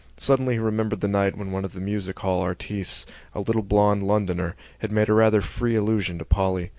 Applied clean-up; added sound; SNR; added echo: none; none; none; none.